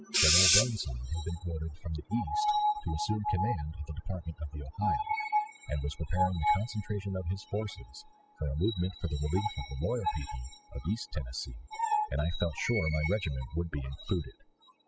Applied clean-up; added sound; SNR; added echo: classical method spectral subtraction.